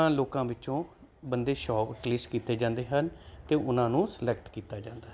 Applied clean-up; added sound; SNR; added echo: none; none; none; none.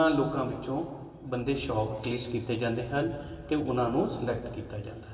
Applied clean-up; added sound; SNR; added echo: none; none; none; reverberation time 2.3 s.